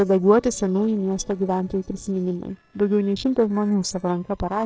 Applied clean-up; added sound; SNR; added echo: neural separator model SepFormer DNS4.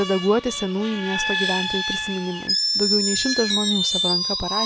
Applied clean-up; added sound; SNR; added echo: none; Screech; 0 dB; none.